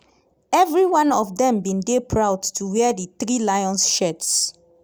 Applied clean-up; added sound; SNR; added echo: none; none; none; none.